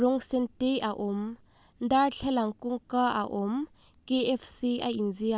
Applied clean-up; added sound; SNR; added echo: none; none; none; none.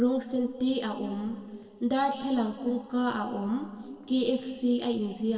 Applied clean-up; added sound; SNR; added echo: neural separator model SepFormer DNS4.